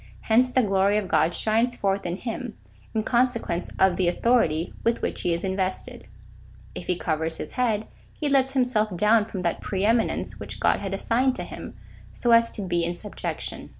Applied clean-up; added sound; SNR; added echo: none; Bass guitar; 17 dB; none.